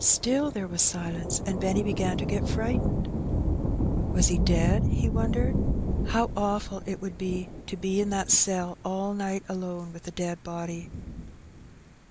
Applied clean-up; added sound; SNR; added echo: none; Thunder / Rain; 0 dB; none.